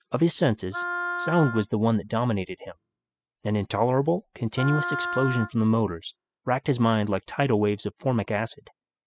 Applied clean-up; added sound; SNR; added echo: classical method spectral subtraction.